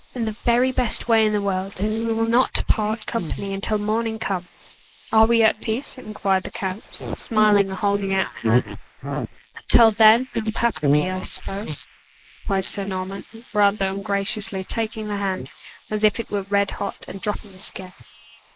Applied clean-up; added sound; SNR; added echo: neural mask model Resemble Enhance denoiser.